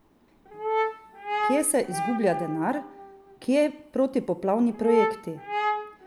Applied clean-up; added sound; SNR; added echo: none; Brass instrument; 4 dB; none.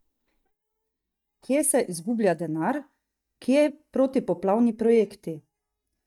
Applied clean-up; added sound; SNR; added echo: neural mask model DeepFilterNet 3.